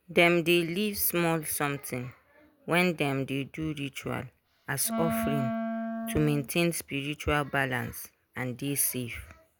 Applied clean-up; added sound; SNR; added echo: none; Wind instrument, woodwind instrument; 3 dB; none.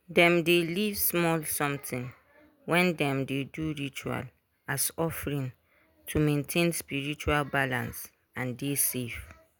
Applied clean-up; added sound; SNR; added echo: none; none; none; none.